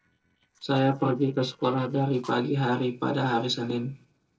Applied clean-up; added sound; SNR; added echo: neural separator model SepFormer DNS4.